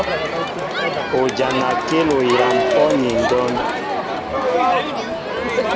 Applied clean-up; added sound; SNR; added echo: none; Crowd; -2 dB; none.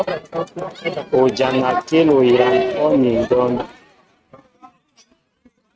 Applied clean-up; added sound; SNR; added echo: neural mask model RNNoise.